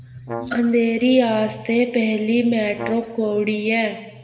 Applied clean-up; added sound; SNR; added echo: none; Brass instrument; 15 dB; reverberation time 2.4 s.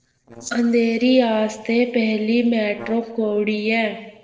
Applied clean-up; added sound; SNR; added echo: neural separator model SepFormer DNS4.